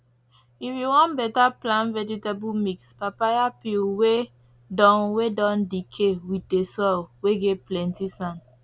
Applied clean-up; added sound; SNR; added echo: none; none; none; none.